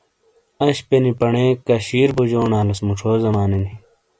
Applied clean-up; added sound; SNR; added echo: none; none; none; none.